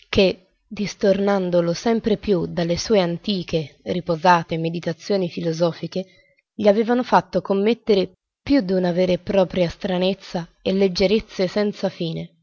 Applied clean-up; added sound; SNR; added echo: none; none; none; none.